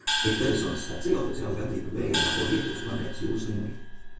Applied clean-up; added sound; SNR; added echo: none; Gong; 2 dB; reverberation time 0.6 s.